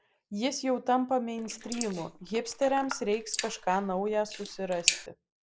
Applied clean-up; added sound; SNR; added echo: neural mask model Resemble Enhance denoiser.